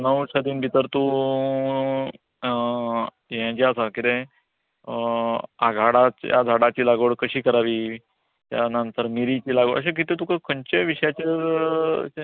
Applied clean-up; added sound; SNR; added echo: none; none; none; none.